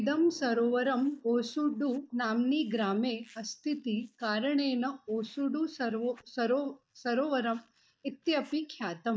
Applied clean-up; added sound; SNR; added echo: neural mask model DeepFilterNet 3.